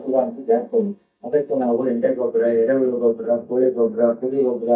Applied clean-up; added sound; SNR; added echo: neural mask model DeepFilterNet 3.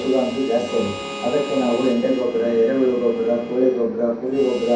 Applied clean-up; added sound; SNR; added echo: none; Harmonica; 14 dB; reverberation time 0.6 s.